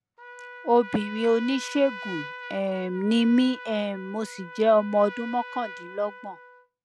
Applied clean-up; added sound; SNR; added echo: none; Trumpet; 15 dB; none.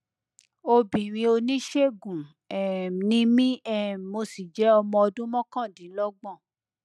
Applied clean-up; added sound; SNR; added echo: none; none; none; none.